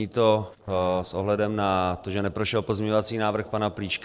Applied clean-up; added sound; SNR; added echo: neural separator model SepFormer DNS4.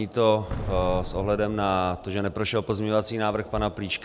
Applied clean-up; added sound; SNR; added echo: none; Boom; 10 dB; none.